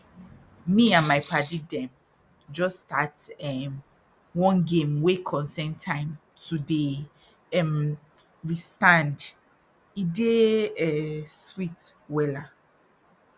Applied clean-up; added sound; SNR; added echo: none; Coin (dropping); 13 dB; none.